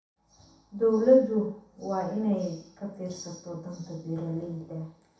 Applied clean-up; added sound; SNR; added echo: none; none; none; reverberation time 0.7 s.